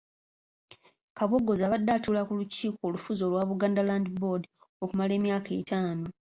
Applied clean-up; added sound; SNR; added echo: none; none; none; none.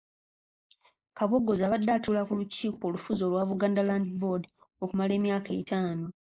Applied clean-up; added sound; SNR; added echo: neural mask model Resemble Enhance denoiser.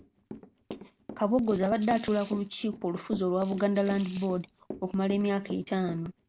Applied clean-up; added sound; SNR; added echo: none; Walk, footsteps / Run + Rattle / Rattle (instrument); 15 dB; none.